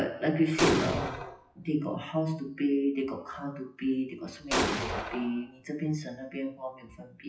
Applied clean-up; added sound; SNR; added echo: classical method WPE with log-MMSE.